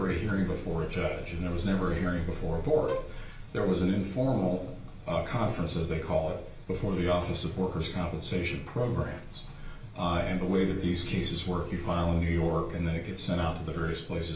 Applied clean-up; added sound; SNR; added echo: none; Bowed string instrument; 11 dB; reverberation time 0.4 s.